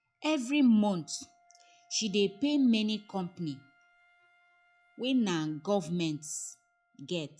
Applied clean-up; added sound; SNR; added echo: classical method log-MMSE.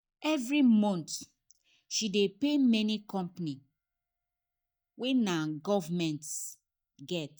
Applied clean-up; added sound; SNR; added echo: neural mask model DeepFilterNet 3.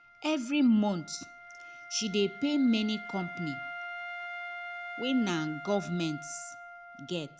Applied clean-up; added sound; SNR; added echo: none; Wind instrument, woodwind instrument; 11 dB; none.